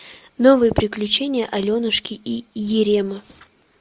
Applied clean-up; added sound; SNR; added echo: none; none; none; none.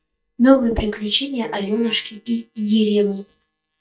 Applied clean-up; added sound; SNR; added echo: neural mask model DeepFilterNet 3.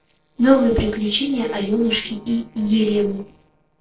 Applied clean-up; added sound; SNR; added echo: neural separator model SepFormer DNS4.